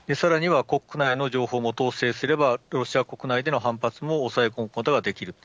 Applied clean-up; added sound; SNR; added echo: none; none; none; none.